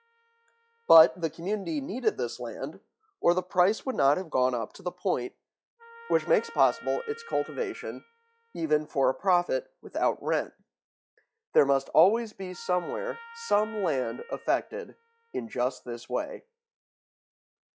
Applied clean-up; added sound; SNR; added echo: classical method log-MMSE.